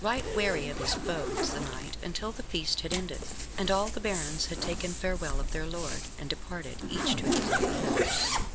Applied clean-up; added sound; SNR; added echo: none; Zipper (clothing); -2 dB; none.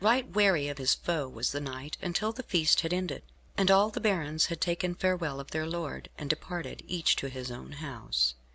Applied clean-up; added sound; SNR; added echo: none; none; none; none.